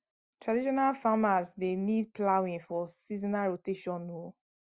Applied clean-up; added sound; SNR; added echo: none; none; none; none.